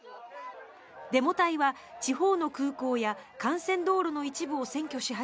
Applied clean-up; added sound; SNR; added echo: none; none; none; none.